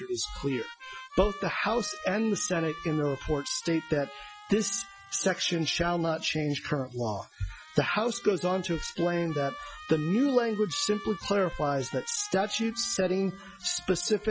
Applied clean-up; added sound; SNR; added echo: classical method Wiener filter.